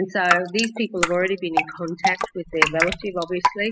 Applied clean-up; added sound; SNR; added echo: classical method spectral subtraction.